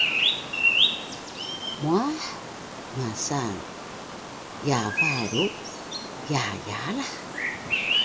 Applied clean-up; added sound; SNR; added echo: none; Bird vocalization, bird call, bird song; -3 dB; none.